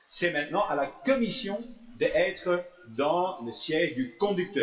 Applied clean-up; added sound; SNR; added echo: classical method WPE with log-MMSE.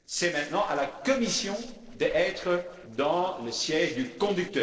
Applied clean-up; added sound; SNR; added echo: neural separator model SepFormer DNS4.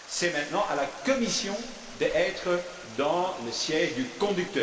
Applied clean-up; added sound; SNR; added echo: none; Stream; 18 dB; reverberation time 2.2 s.